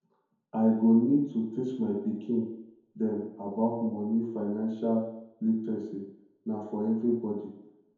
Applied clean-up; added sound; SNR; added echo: none; none; none; reverberation time 0.9 s.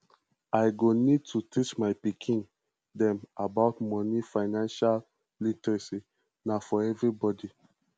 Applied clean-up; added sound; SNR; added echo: none; none; none; none.